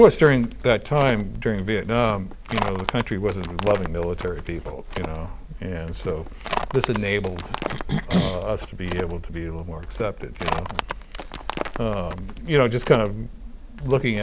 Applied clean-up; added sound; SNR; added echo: none; Livestock, farm animals, working animals; 8 dB; none.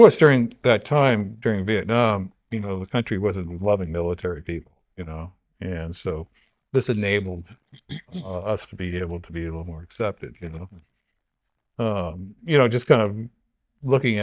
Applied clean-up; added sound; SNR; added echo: neural mask model DeepFilterNet 3.